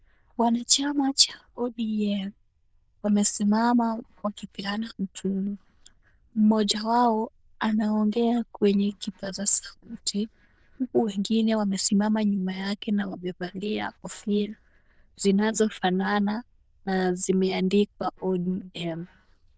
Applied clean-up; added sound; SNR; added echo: neural diffusion model UNIVERSE++.